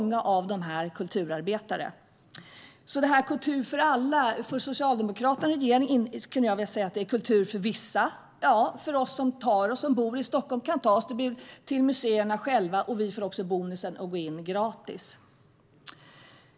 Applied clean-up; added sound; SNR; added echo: none; none; none; none.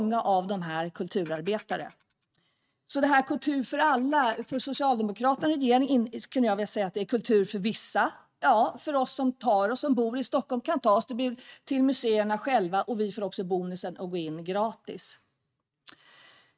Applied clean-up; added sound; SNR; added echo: neural mask model RNNoise.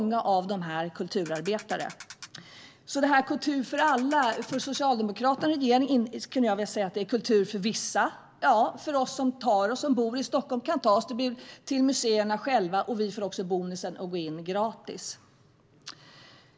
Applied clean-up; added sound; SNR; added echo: none; Ratchet, pawl; 18 dB; none.